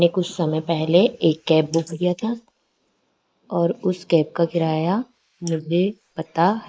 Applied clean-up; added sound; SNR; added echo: neural mask model Resemble Enhance denoiser.